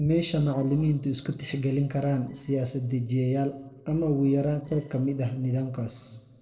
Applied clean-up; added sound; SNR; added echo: neural separator model SepFormer DNS4.